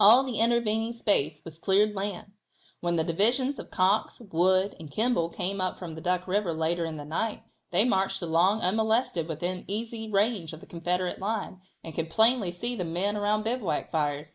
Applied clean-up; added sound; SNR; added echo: neural mask model Resemble Enhance denoiser.